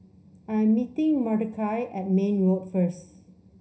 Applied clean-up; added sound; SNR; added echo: none; none; none; reverberation time 0.4 s.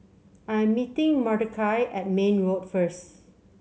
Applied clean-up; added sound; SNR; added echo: none; none; none; none.